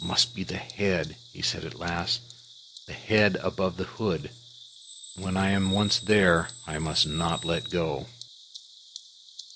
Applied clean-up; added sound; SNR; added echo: none; Bird vocalization, bird call, bird song; 14 dB; none.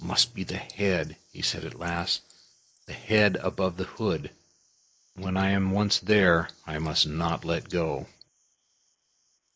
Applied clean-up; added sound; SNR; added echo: neural mask model Resemble Enhance denoiser.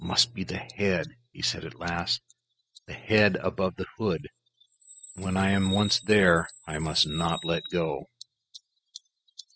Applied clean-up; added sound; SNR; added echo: classical method spectral subtraction.